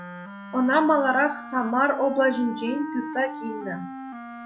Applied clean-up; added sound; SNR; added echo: none; Wind instrument, woodwind instrument; 12 dB; none.